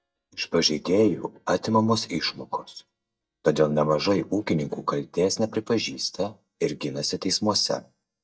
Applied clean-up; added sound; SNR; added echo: neural mask model DeepFilterNet 3.